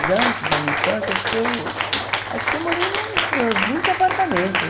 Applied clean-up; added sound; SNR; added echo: none; Cheering; -2 dB; none.